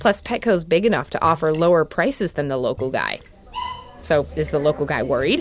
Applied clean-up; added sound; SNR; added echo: none; Splash, splatter; 20 dB; none.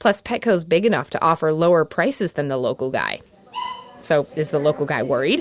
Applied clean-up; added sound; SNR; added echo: none; none; none; none.